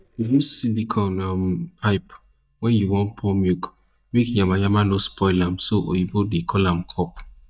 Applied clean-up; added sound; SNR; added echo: neural mask model DeepFilterNet 3.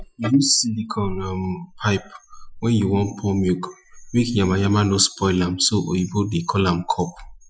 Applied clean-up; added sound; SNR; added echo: classical method Wiener filter.